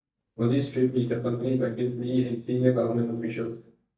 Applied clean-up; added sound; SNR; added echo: neural mask model DeepFilterNet 3.